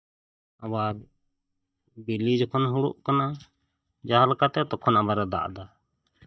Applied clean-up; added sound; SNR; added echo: neural mask model DeepFilterNet 3.